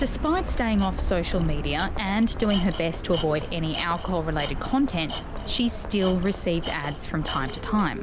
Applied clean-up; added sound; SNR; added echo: none; Tools; 16 dB; none.